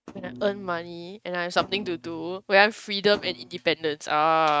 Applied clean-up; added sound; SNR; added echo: neural mask model RNNoise.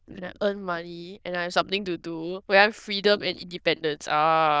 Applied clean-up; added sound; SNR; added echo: neural diffusion model UNIVERSE++.